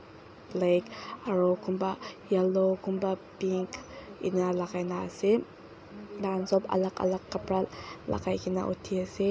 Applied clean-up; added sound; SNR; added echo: none; none; none; none.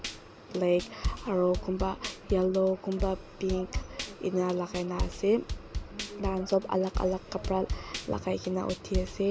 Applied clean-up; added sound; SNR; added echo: none; Drum kit; 7 dB; none.